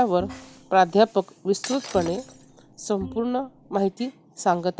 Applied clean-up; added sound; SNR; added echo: none; Shatter + Bowed string instrument; 16 dB; none.